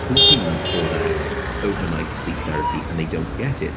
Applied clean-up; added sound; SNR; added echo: none; Motor vehicle (road); -5 dB; none.